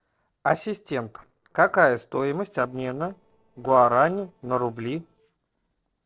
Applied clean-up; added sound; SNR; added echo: neural separator model SepFormer DNS4.